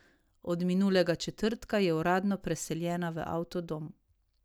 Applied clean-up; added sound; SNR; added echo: none; none; none; none.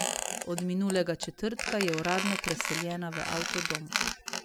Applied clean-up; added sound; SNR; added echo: none; Squeak; 2 dB; none.